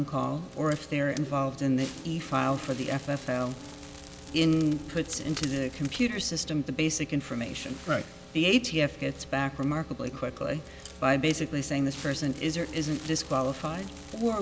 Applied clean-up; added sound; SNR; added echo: none; Crackle; 17 dB; none.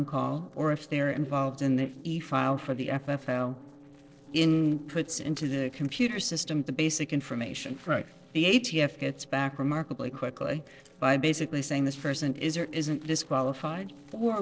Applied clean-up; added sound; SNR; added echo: neural separator model SepFormer DNS4.